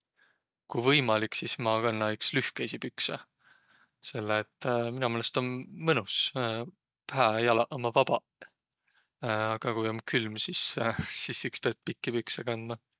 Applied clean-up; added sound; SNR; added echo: none; none; none; none.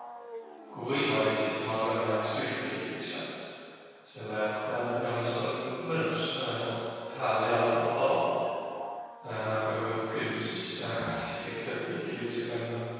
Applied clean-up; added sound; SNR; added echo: none; Wild animals; 16 dB; reverberation time 2.2 s.